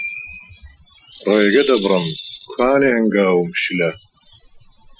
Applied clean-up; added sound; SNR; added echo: classical method Wiener filter.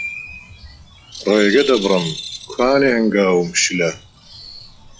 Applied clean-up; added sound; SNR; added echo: classical method log-MMSE.